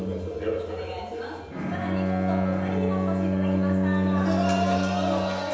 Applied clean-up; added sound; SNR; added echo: none; Bowed string instrument; -4 dB; reverberation time 1.1 s.